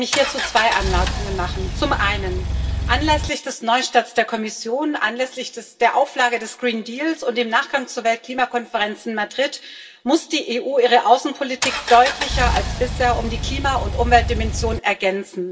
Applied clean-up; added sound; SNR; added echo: none; Engine; 3 dB; reverberation time 0.2 s.